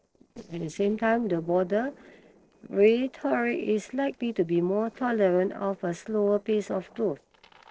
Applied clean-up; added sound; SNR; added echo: neural separator model SepFormer DNS4.